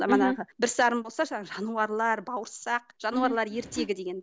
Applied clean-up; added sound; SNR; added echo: none; none; none; none.